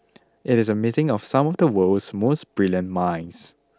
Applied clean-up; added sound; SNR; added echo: none; none; none; none.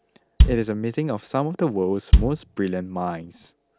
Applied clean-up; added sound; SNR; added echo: none; Bass drum; -4 dB; none.